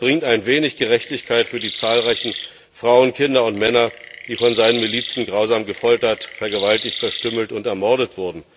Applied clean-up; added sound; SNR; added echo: none; Chirp, tweet; 10 dB; none.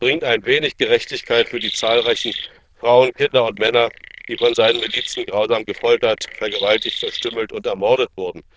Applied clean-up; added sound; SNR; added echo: neural diffusion model UNIVERSE++.